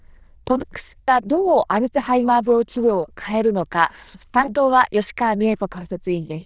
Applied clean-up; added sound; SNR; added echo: neural diffusion model UNIVERSE++.